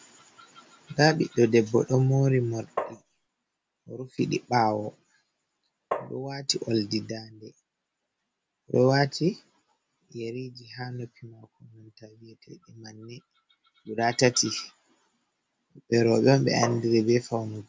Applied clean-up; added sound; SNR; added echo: none; Tap; 7 dB; none.